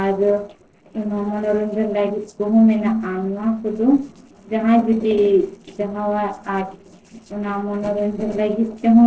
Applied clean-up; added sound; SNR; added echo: neural separator model SepFormer DNS4.